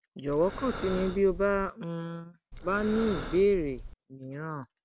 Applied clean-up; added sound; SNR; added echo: none; Breathing; 9 dB; none.